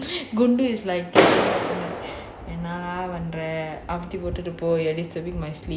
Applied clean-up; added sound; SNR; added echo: none; Clapping; 0 dB; none.